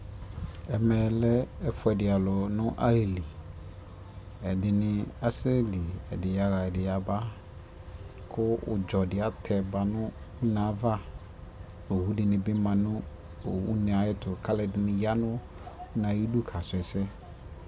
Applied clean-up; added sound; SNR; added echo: none; none; none; none.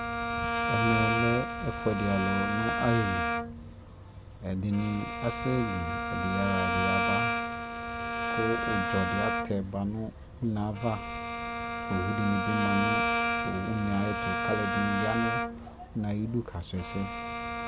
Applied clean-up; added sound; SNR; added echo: none; Bowed string instrument; 0 dB; none.